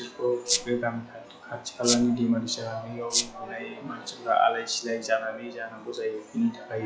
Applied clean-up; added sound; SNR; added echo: classical method log-MMSE.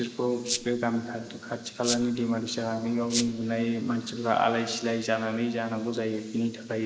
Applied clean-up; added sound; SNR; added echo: neural mask model Resemble Enhance denoiser.